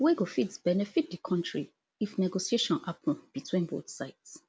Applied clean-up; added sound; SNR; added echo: none; none; none; none.